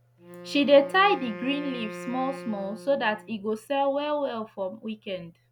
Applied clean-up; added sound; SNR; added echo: none; Wind instrument, woodwind instrument; 16 dB; none.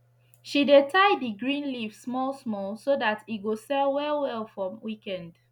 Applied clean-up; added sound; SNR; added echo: none; none; none; none.